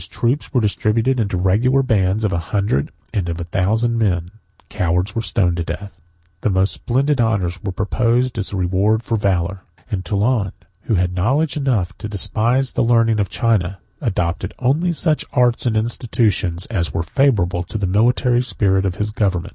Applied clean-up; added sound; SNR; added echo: none; none; none; none.